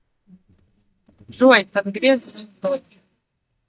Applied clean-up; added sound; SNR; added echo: neural mask model DeepFilterNet 3.